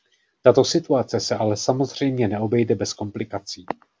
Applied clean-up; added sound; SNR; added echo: none; none; none; none.